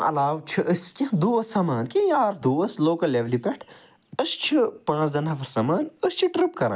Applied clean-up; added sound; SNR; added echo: none; none; none; none.